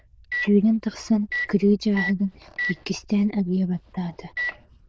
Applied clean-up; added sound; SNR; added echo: neural diffusion model UNIVERSE++.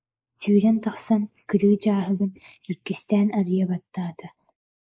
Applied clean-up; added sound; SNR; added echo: neural mask model Resemble Enhance denoiser.